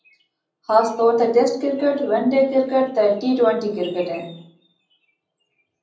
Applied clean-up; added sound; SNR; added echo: none; none; none; reverberation time 0.6 s.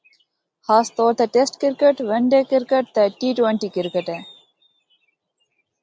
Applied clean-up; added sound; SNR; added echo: none; none; none; none.